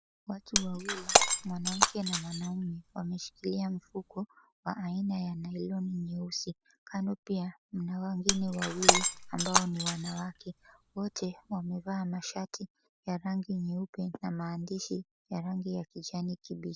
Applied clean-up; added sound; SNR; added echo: none; Shatter; -4 dB; none.